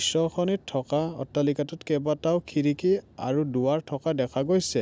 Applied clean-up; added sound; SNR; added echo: none; none; none; none.